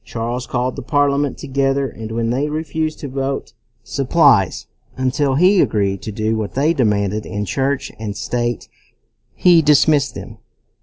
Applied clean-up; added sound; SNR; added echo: none; none; none; none.